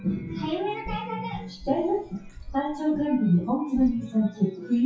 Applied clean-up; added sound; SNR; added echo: classical method WPE with log-MMSE.